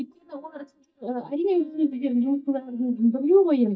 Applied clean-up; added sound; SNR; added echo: neural mask model DeepFilterNet 3.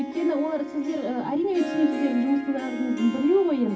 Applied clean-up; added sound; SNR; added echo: none; Harp; 9 dB; reverberation time 0.4 s.